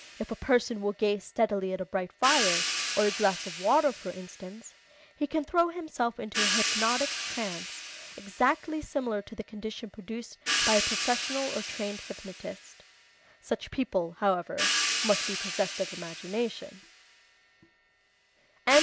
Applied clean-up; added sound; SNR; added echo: none; Crash cymbal / Hi-hat; 4 dB; none.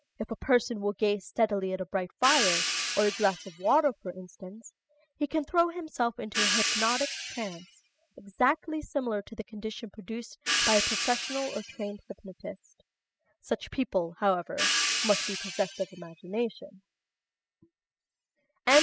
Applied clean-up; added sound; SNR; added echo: classical method spectral subtraction.